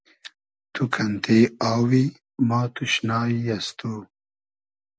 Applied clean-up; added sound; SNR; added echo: none; none; none; none.